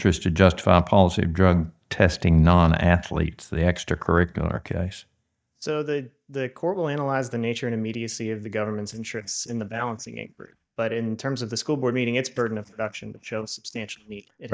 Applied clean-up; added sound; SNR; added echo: neural mask model DeepFilterNet 3.